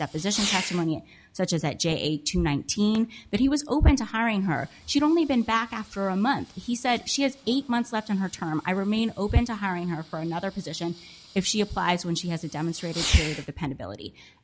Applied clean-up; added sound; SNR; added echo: none; Fireworks; 14 dB; none.